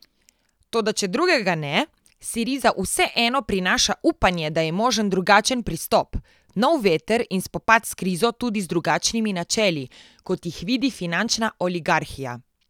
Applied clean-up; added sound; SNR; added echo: none; none; none; none.